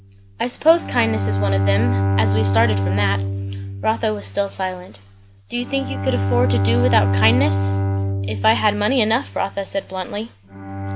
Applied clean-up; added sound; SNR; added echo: none; Bowed string instrument; 0 dB; none.